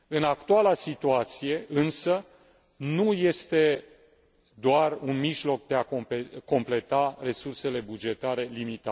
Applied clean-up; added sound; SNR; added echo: none; none; none; none.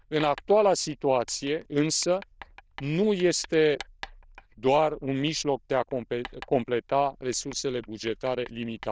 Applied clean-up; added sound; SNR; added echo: neural diffusion model UNIVERSE++.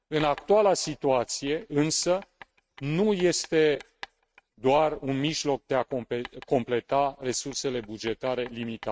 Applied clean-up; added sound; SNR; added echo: neural mask model RNNoise.